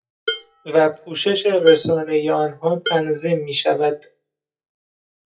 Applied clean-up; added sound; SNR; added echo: classical method WPE with log-MMSE.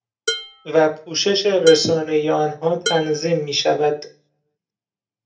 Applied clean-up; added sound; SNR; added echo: none; Dishes, pots, and pans; 11 dB; reverberation time 0.3 s.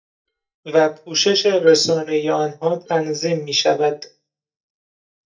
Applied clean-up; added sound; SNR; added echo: neural mask model DeepFilterNet 3.